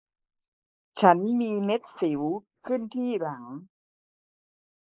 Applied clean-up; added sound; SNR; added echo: neural mask model Resemble Enhance denoiser.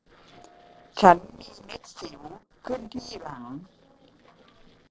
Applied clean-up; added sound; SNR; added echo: neural separator model SepFormer DNS4.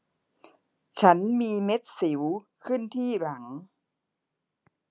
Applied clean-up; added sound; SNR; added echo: none; none; none; none.